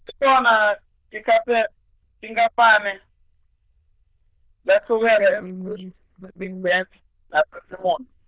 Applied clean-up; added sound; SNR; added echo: neural diffusion model UNIVERSE++.